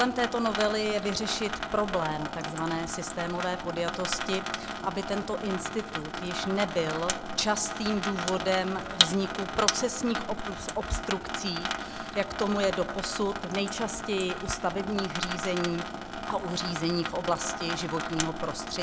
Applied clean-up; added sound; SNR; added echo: none; Sink (filling or washing) / Water tap, faucet; 3 dB; none.